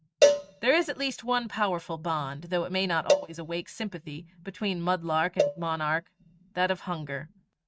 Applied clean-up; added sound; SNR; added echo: neural mask model RNNoise.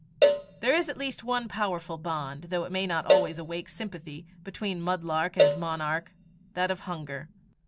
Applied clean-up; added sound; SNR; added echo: none; Cowbell; -2 dB; none.